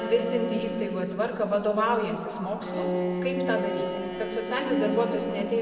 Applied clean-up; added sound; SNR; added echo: none; Bowed string instrument; 4 dB; reverberation time 2.6 s.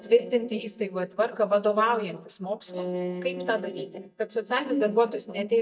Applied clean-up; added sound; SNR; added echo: neural mask model DeepFilterNet 3.